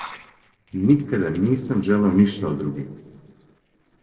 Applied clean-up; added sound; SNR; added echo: neural separator model SepFormer DNS4.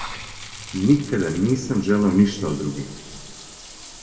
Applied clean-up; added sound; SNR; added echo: none; Bathtub (filling or washing) / Water; 15 dB; reverberation time 1.8 s.